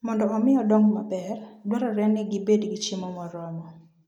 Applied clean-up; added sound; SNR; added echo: neural mask model Resemble Enhance denoiser.